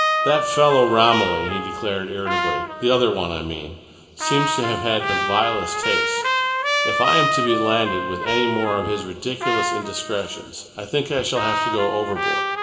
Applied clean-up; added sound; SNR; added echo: none; Trumpet; 2 dB; reverberation time 2.1 s.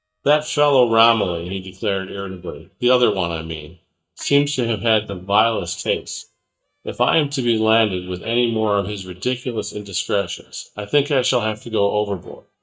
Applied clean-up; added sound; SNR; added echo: neural mask model DeepFilterNet 3.